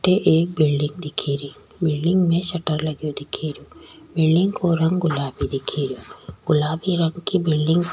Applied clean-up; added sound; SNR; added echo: none; none; none; none.